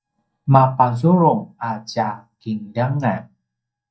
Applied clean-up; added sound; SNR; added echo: neural mask model DeepFilterNet 3.